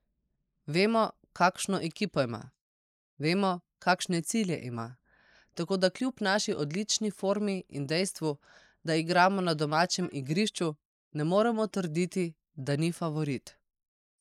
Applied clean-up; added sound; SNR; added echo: neural mask model Resemble Enhance denoiser.